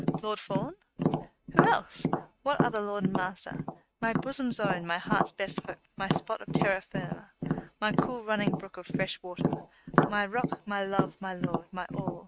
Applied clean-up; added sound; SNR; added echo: neural mask model RNNoise.